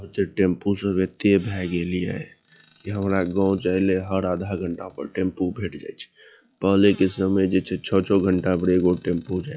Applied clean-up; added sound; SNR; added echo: classical method log-MMSE.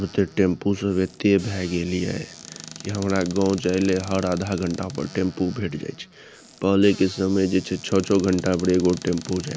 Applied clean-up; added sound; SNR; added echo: none; Squeak / Cupboard open or close; 18 dB; none.